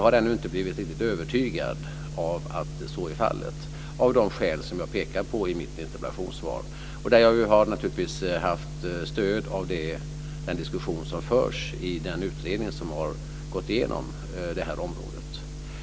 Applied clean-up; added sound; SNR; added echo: none; none; none; none.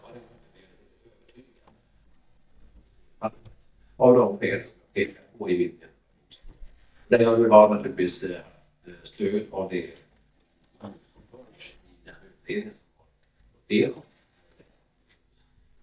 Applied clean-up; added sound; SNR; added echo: neural mask model DeepFilterNet 3.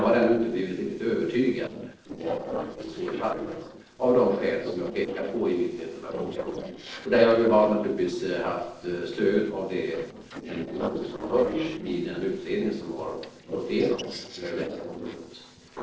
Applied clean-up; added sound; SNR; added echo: neural separator model SepFormer DNS4.